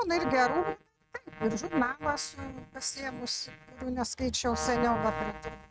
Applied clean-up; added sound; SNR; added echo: neural mask model RNNoise.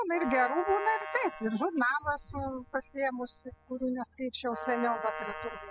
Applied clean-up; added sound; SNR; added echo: classical method spectral subtraction.